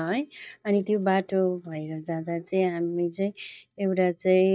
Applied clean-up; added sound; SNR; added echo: neural mask model DeepFilterNet 3.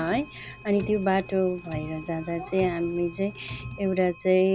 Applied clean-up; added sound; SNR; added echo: none; Clock; 15 dB; none.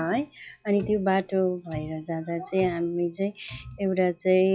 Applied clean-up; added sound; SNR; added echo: classical method log-MMSE.